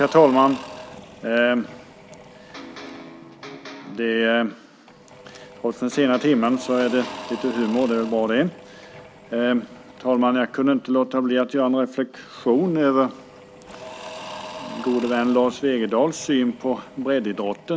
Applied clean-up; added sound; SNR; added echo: none; Electric guitar + Engine / Drill / Mechanisms; 17 dB; none.